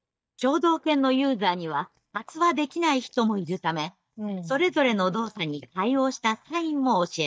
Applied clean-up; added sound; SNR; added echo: neural mask model DeepFilterNet 3.